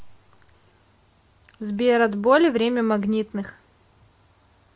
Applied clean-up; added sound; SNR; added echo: none; none; none; none.